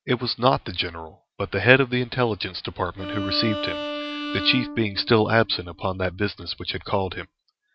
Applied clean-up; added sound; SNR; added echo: none; Bowed string instrument; 8 dB; none.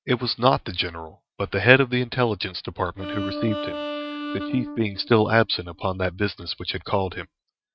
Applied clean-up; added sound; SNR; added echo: neural mask model RNNoise.